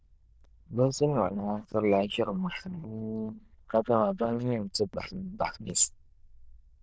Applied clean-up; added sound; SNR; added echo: neural diffusion model UNIVERSE++.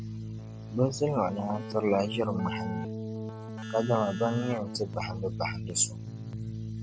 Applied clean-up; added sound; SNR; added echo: none; Keyboard (musical); 6 dB; none.